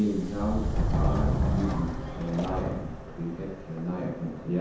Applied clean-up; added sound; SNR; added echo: none; Subway, metro, underground; -1 dB; reverberation time 0.9 s.